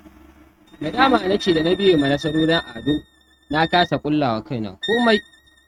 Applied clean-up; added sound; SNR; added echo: neural mask model RNNoise.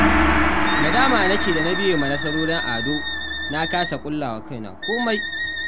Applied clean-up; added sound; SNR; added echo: none; Wind instrument, woodwind instrument + Gong; -3 dB; none.